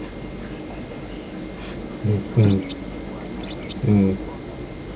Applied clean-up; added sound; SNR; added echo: none; Bird + Snare drum; 12 dB; none.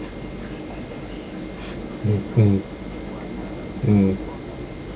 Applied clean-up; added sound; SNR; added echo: none; none; none; none.